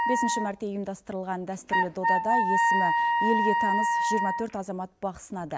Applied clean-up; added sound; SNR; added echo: none; Wind instrument, woodwind instrument; -4 dB; none.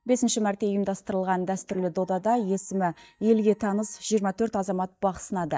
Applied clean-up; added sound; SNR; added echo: neural mask model DeepFilterNet 3.